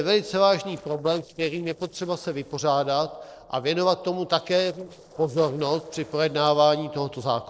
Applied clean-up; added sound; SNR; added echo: neural separator model SepFormer DNS4.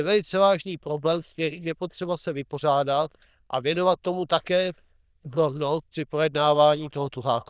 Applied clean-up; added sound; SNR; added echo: neural diffusion model UNIVERSE++.